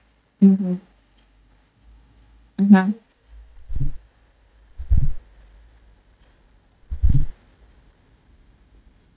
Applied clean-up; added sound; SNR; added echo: neural mask model DeepFilterNet 3.